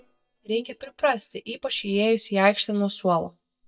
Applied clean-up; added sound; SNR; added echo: neural mask model DeepFilterNet 3.